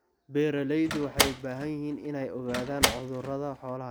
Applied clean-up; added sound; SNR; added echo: none; Slam; 1 dB; none.